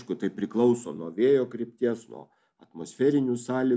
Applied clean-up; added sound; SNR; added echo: none; none; none; none.